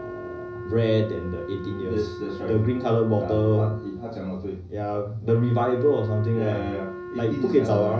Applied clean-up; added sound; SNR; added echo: none; Wind instrument, woodwind instrument; 13 dB; reverberation time 0.5 s.